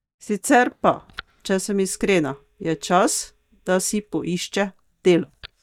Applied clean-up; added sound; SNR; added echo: neural mask model DeepFilterNet 3.